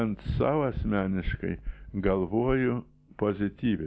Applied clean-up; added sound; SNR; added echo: none; Knock; 14 dB; none.